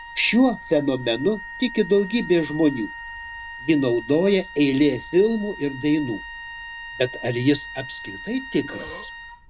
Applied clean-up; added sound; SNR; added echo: none; Burping, eructation + Wind instrument, woodwind instrument; 14 dB; none.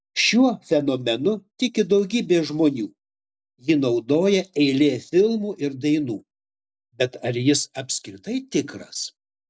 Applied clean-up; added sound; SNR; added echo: none; none; none; none.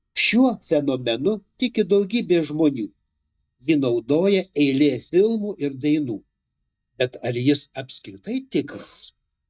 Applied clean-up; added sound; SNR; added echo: neural mask model DeepFilterNet 3.